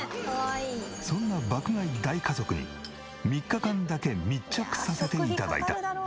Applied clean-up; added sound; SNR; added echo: none; none; none; none.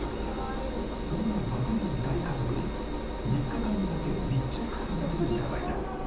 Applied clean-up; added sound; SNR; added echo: none; Engine; 1 dB; reverberation time 0.7 s.